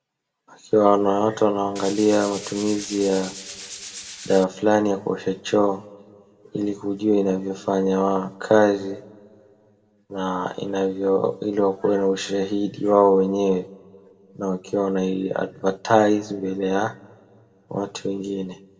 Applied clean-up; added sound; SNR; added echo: none; Tools; 14 dB; reverberation time 0.2 s.